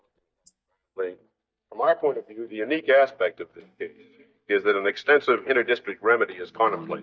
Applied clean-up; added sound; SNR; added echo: neural mask model DeepFilterNet 3.